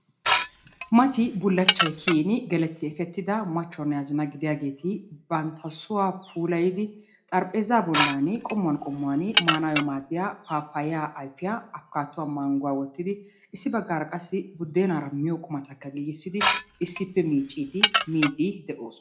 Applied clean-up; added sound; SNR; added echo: none; Dishes, pots, and pans / Glass; -1 dB; reverberation time 0.3 s.